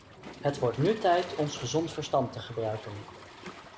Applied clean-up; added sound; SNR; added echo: none; Waves, surf; 15 dB; none.